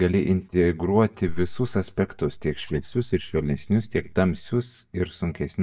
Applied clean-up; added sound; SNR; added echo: neural mask model DeepFilterNet 3.